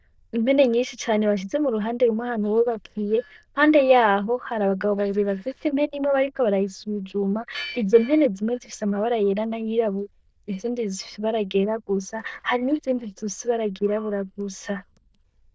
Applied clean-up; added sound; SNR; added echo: neural diffusion model UNIVERSE++.